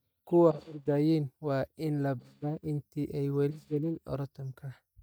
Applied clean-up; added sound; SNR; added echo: neural mask model DeepFilterNet 3.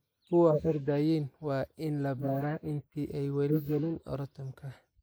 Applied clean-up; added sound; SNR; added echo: neural mask model Resemble Enhance denoiser.